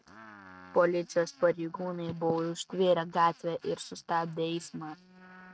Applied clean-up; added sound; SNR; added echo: neural mask model RNNoise.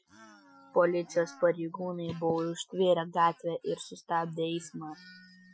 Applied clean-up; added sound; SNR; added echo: classical method Wiener filter.